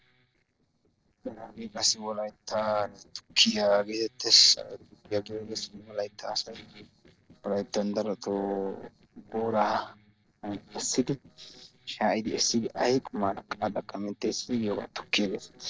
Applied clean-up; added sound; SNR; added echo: neural separator model SepFormer DNS4.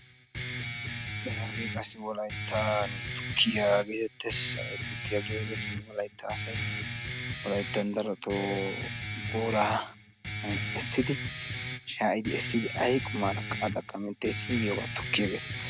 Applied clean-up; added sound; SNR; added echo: none; Guitar; 5 dB; none.